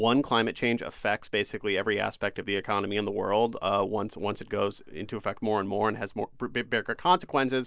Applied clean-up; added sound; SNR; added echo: none; none; none; none.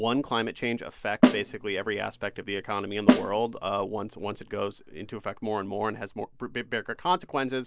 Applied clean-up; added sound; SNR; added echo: none; Snare drum; -3 dB; none.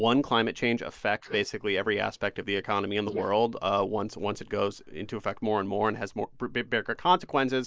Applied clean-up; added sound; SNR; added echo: neural mask model Resemble Enhance denoiser.